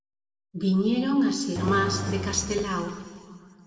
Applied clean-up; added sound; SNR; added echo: none; Engine; 7 dB; reverberation time 2.1 s.